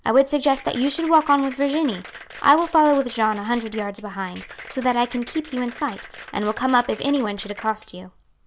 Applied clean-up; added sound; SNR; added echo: none; Applause; 16 dB; none.